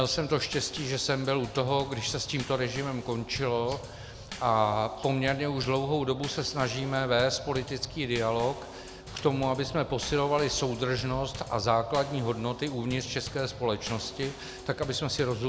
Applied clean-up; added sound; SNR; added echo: none; Bass drum / Snare drum / Drum kit; 14 dB; none.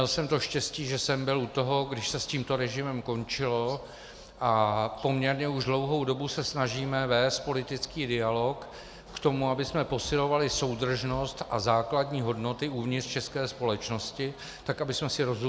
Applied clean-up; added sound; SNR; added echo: none; none; none; none.